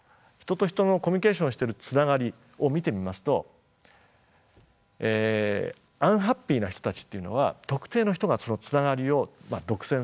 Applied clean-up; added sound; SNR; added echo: none; none; none; none.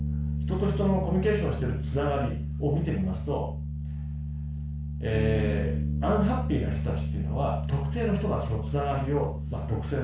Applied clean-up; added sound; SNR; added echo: none; Bass guitar; 0 dB; reverberation time 0.4 s.